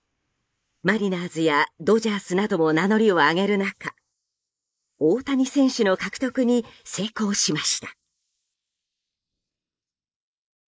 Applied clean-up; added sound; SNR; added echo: neural mask model Resemble Enhance denoiser.